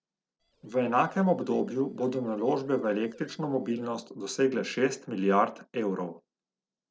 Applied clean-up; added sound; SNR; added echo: neural separator model SepFormer DNS4.